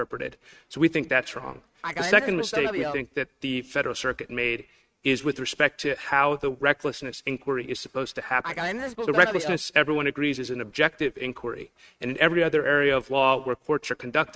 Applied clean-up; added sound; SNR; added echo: neural mask model RNNoise.